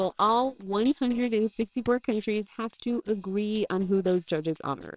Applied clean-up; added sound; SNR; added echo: neural separator model SepFormer WHAMR!.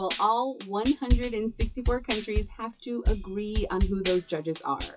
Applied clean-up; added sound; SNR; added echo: classical method WPE with log-MMSE.